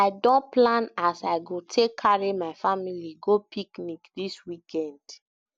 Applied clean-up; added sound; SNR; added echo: none; none; none; none.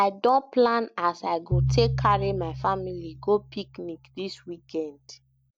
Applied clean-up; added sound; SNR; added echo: none; Piano; 5 dB; none.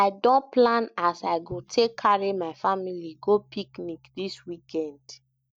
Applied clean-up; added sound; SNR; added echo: neural mask model DeepFilterNet 3.